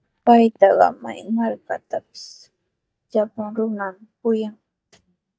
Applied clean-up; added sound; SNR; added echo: neural mask model DeepFilterNet 3.